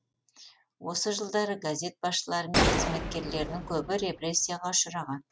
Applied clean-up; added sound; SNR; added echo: none; Gunshot, gunfire; 0 dB; none.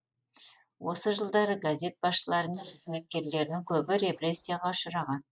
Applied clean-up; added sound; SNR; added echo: neural mask model Resemble Enhance denoiser.